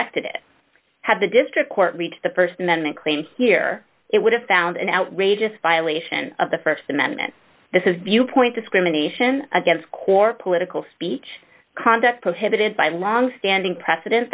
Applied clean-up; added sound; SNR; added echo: none; none; none; none.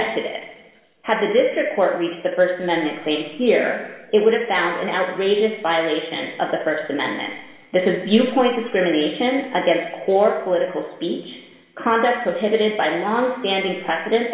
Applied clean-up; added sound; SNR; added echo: none; none; none; reverberation time 1.3 s.